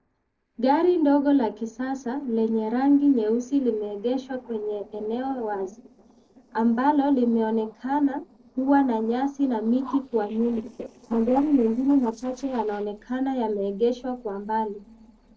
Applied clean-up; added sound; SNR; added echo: neural separator model SepFormer DNS4.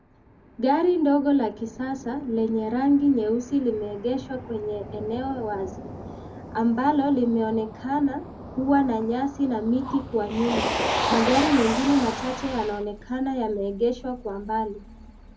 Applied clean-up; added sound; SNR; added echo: none; Motor vehicle (road); 9 dB; reverberation time 0.4 s.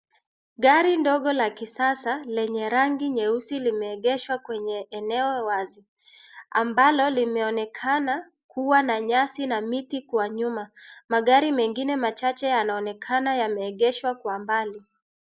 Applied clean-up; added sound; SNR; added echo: none; none; none; none.